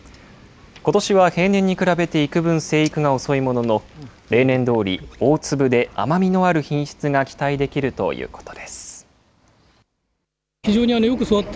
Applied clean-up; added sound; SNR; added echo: none; none; none; none.